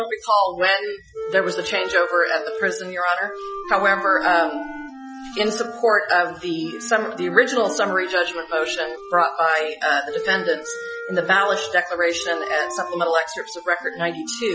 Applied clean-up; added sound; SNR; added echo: classical method Wiener filter.